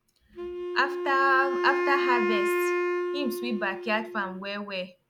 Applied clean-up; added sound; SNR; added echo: none; Wind instrument, woodwind instrument; 0 dB; none.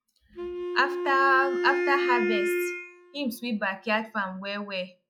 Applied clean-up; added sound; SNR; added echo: classical method log-MMSE.